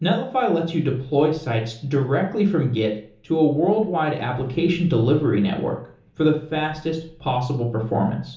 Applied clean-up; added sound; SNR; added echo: none; none; none; reverberation time 1.2 s.